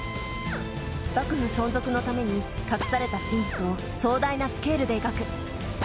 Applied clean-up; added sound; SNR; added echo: none; Drill; 13 dB; none.